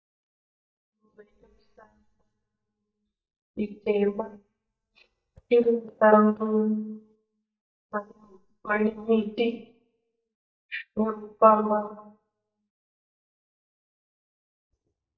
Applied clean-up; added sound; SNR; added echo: neural mask model DeepFilterNet 3.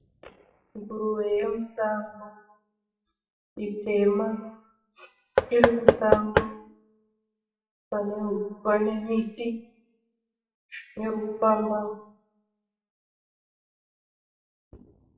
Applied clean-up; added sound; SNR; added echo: classical method WPE with log-MMSE.